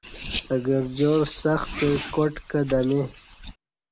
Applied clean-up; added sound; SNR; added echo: none; Car; 11 dB; none.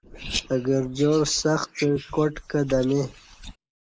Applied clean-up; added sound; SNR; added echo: neural mask model Resemble Enhance denoiser.